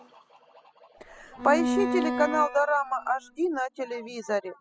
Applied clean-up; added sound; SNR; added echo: classical method spectral subtraction.